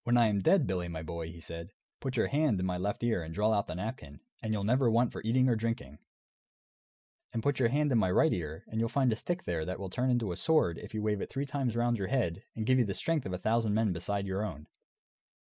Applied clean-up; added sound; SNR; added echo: none; none; none; none.